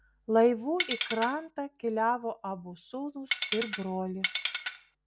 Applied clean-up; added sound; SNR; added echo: none; Tools; 1 dB; none.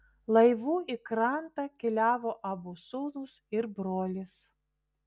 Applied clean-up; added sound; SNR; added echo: none; none; none; none.